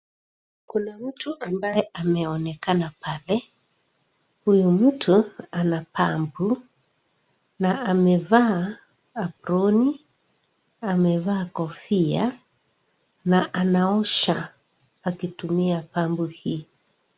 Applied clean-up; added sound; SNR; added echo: none; none; none; none.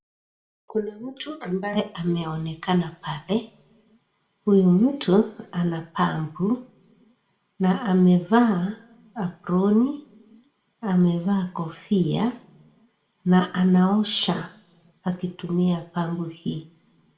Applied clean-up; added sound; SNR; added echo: none; none; none; reverberation time 0.4 s.